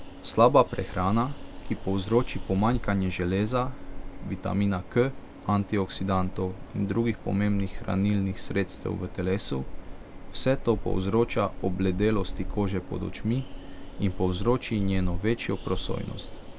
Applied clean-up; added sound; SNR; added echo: none; Train; 7 dB; none.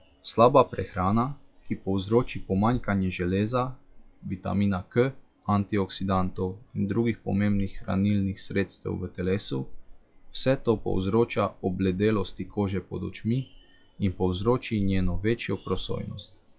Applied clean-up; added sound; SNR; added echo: classical method log-MMSE.